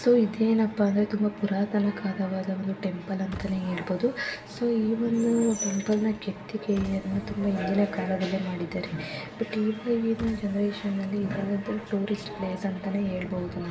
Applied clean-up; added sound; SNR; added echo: none; Car; 20 dB; reverberation time 0.5 s.